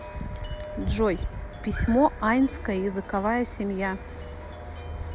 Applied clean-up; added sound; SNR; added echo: none; Wind chime; 19 dB; none.